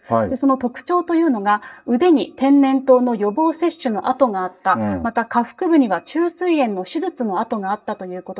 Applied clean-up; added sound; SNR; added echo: neural mask model DeepFilterNet 3.